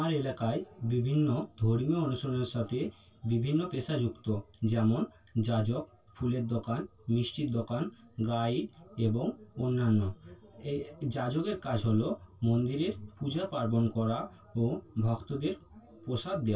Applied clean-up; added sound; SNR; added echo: none; none; none; reverberation time 0.1 s.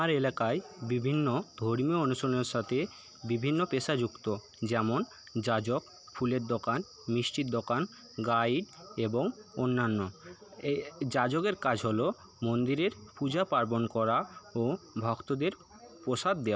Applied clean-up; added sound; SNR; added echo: none; none; none; none.